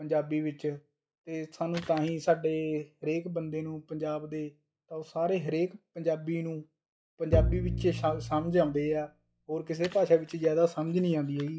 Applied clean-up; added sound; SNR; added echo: classical method log-MMSE.